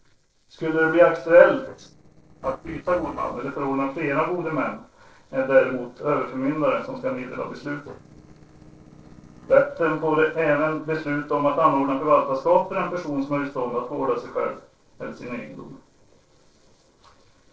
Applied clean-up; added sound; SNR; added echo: neural separator model SepFormer DNS4.